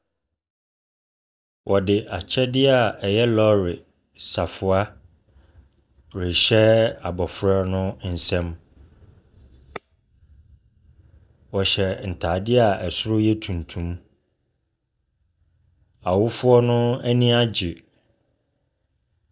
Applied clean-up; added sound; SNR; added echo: neural mask model DeepFilterNet 3.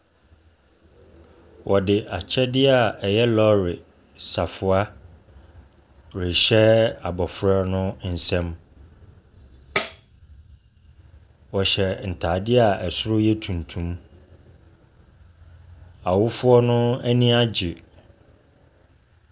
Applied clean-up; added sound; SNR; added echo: none; Tambourine; 11 dB; none.